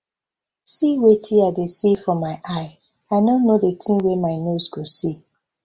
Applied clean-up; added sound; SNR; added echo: none; none; none; none.